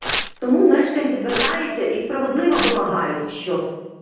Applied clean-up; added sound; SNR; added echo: none; Tearing; 5 dB; reverberation time 1.3 s.